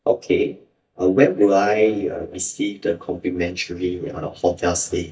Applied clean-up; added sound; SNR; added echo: neural mask model DeepFilterNet 3.